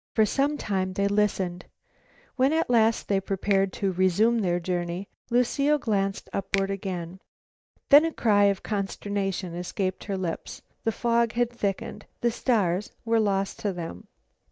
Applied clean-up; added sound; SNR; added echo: neural mask model DeepFilterNet 3.